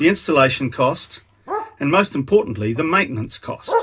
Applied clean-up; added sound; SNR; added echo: none; Bark; 11 dB; reverberation time 0.2 s.